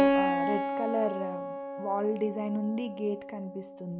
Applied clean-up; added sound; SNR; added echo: none; Keyboard (musical); -1 dB; none.